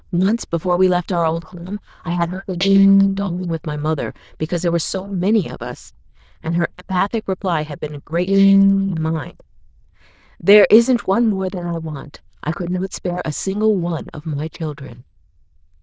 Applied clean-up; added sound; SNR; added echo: neural diffusion model UNIVERSE++.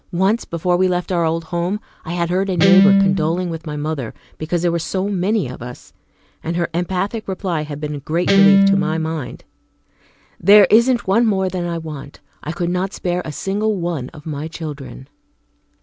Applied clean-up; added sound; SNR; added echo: none; Guitar; -5 dB; none.